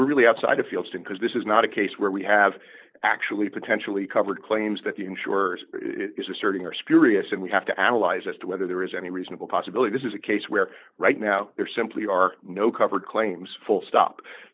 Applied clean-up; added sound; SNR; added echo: none; none; none; none.